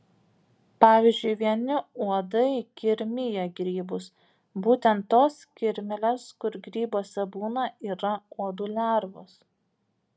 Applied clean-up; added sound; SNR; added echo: none; none; none; none.